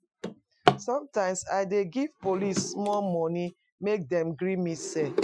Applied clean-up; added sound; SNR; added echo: classical method Wiener filter.